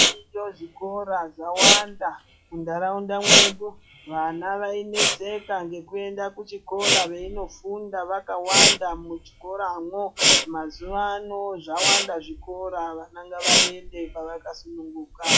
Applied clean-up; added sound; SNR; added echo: classical method log-MMSE.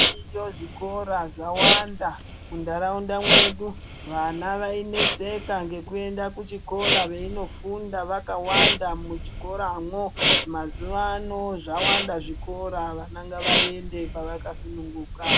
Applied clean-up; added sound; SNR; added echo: none; Respiratory sounds; -5 dB; none.